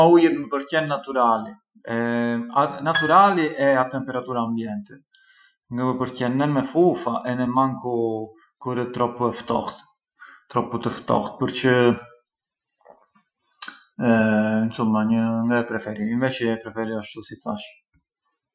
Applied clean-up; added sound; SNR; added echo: classical method Wiener filter.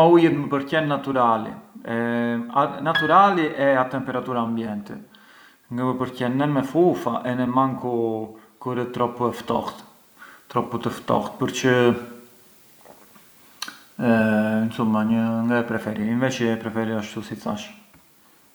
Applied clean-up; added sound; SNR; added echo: none; Piano; 10 dB; none.